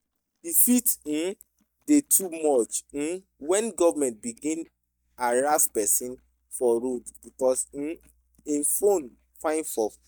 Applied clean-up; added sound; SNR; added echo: neural mask model DeepFilterNet 3.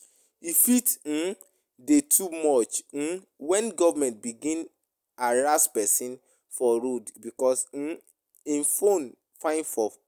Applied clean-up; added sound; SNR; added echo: none; none; none; none.